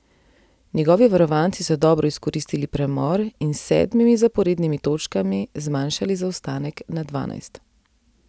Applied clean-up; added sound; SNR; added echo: none; none; none; none.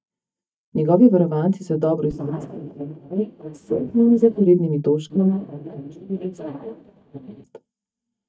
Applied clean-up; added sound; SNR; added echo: neural mask model DeepFilterNet 3.